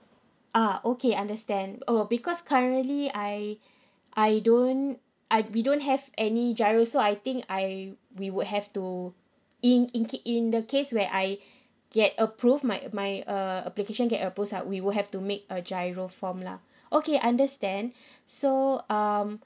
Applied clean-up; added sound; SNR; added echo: none; none; none; none.